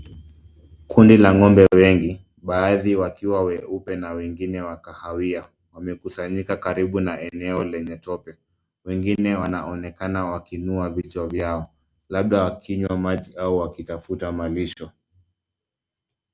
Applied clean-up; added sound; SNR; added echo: none; none; none; none.